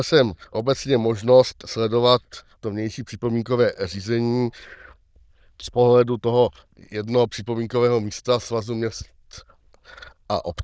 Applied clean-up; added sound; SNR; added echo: neural diffusion model UNIVERSE++.